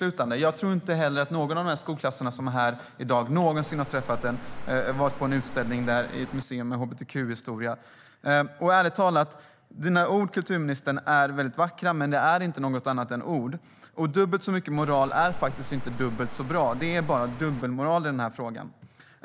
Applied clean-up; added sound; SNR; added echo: none; Cricket; 9 dB; none.